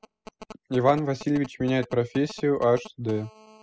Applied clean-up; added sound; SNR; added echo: classical method spectral subtraction.